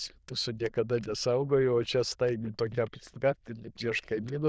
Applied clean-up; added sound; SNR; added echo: neural diffusion model UNIVERSE++.